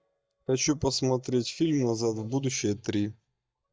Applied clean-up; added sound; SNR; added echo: neural mask model DeepFilterNet 3.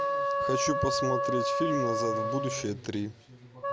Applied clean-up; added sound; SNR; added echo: none; Wind instrument, woodwind instrument; -2 dB; none.